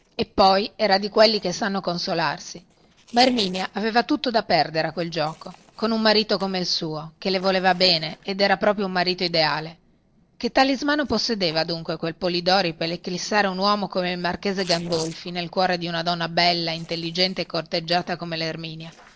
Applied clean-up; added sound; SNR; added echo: neural separator model SepFormer DNS4.